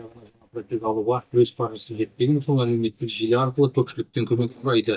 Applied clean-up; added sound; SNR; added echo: neural mask model DeepFilterNet 3.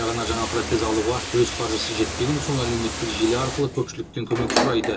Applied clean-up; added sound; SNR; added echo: none; Bathtub (filling or washing); 4 dB; reverberation time 0.2 s.